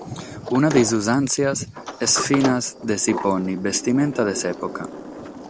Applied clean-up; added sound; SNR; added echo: none; Sliding door; 10 dB; none.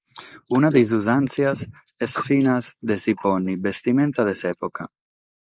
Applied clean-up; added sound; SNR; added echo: neural mask model Resemble Enhance denoiser.